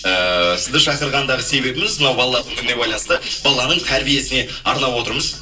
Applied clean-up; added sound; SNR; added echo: neural separator model SepFormer DNS4.